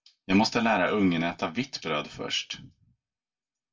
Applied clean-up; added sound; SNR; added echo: none; none; none; reverberation time 0.2 s.